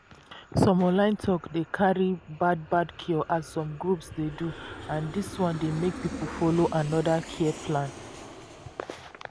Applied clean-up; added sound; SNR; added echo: none; Aircraft; 15 dB; none.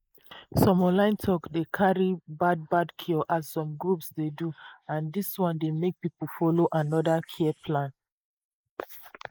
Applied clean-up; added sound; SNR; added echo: neural mask model Resemble Enhance denoiser.